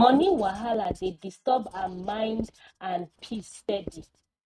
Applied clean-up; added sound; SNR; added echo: neural mask model RNNoise.